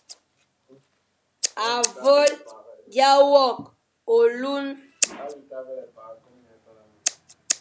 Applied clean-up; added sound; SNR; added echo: none; Scissors; 10 dB; none.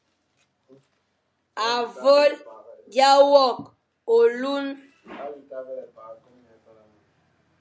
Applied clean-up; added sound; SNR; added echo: none; none; none; none.